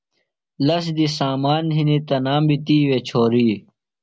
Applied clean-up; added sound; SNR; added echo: none; none; none; none.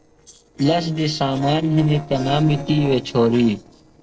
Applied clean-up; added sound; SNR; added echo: neural separator model SepFormer DNS4.